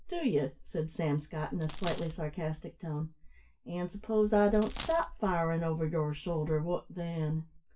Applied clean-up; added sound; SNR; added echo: none; Coin (dropping); 0 dB; reverberation time 0.2 s.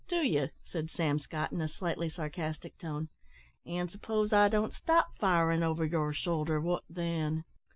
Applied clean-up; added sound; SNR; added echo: none; none; none; none.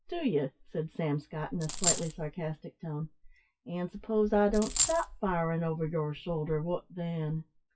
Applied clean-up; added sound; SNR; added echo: classical method WPE with log-MMSE.